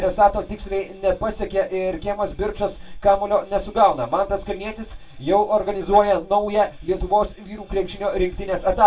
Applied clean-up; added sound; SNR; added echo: none; none; none; reverberation time 0.2 s.